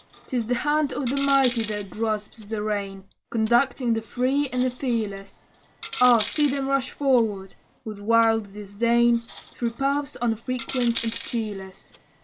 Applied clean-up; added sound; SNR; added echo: none; Coin (dropping); 14 dB; none.